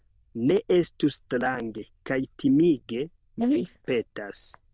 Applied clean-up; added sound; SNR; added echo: neural diffusion model UNIVERSE++.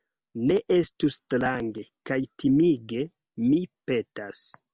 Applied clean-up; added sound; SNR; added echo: none; none; none; none.